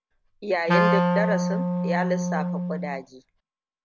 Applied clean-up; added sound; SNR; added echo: none; Wind instrument, woodwind instrument; -5 dB; none.